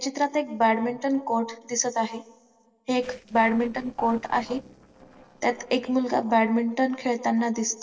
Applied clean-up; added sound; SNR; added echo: neural separator model SepFormer DNS4.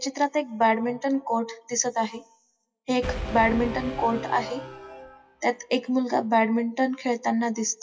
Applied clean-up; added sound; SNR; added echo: classical method WPE with log-MMSE.